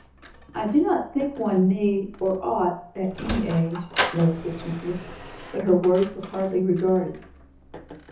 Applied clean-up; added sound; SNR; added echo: none; Sliding door; 12 dB; reverberation time 0.6 s.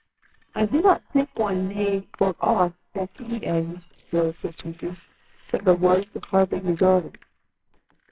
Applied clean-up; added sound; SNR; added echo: neural separator model SepFormer WHAMR!.